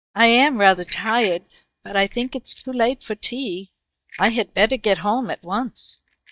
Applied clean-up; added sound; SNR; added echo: neural mask model DeepFilterNet 3.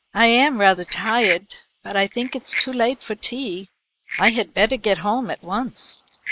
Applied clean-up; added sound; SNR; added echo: neural mask model Resemble Enhance denoiser.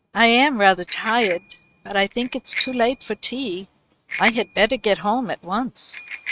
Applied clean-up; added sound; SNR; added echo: neural mask model RNNoise.